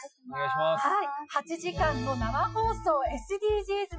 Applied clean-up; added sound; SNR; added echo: classical method Wiener filter.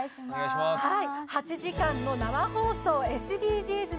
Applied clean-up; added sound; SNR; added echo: none; none; none; none.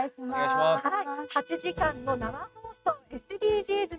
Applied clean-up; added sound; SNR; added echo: neural mask model RNNoise.